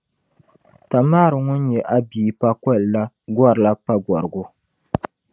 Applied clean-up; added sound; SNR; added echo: none; none; none; none.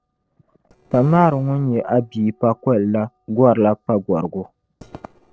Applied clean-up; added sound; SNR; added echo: neural separator model SepFormer DNS4.